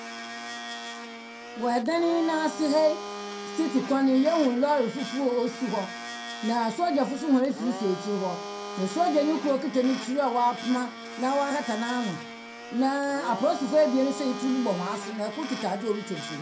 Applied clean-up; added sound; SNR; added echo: none; Domestic sounds, home sounds; 11 dB; reverberation time 0.2 s.